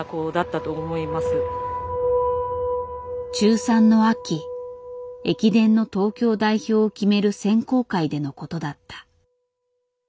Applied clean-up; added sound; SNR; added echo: none; none; none; none.